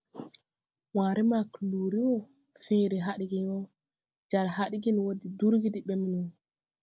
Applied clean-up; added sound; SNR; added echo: none; none; none; none.